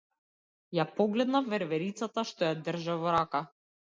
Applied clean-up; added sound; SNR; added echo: none; none; none; none.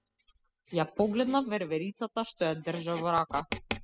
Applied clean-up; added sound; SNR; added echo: classical method spectral subtraction.